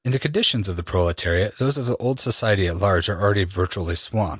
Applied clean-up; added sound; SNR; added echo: none; none; none; none.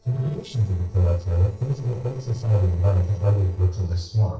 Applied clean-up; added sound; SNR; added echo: neural separator model SepFormer DNS4.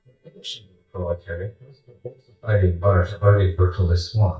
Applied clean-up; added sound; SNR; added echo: neural mask model DeepFilterNet 3.